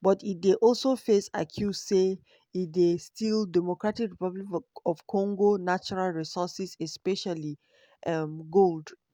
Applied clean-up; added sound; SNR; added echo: none; none; none; none.